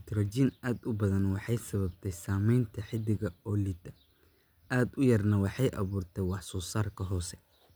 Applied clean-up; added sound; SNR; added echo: none; none; none; none.